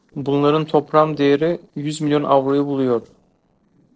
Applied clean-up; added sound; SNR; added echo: neural separator model SepFormer DNS4.